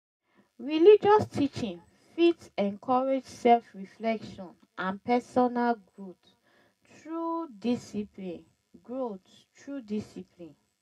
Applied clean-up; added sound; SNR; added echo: none; none; none; reverberation time 0.2 s.